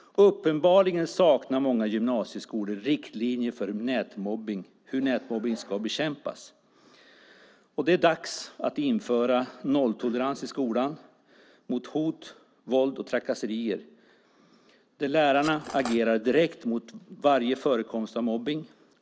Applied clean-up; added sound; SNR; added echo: none; Cutlery, silverware; 14 dB; none.